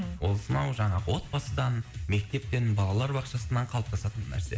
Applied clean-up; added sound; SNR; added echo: none; none; none; reverberation time 2.5 s.